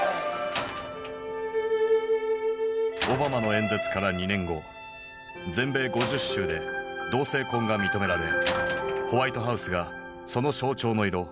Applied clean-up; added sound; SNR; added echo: none; Slam; 13 dB; none.